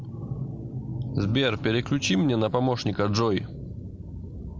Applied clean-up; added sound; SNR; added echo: none; none; none; none.